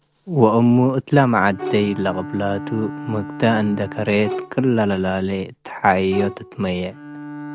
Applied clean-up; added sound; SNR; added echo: none; Bowed string instrument + Bowed string instrument; 13 dB; none.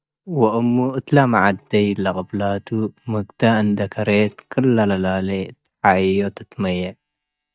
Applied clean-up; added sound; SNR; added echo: neural mask model DeepFilterNet 3.